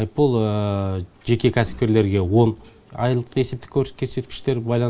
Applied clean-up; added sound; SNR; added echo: none; none; none; none.